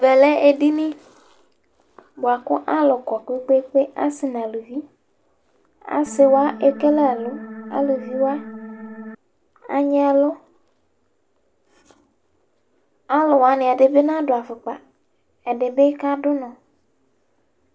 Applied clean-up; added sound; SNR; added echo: none; Organ; 13 dB; none.